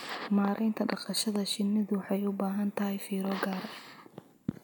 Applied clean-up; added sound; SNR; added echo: none; none; none; none.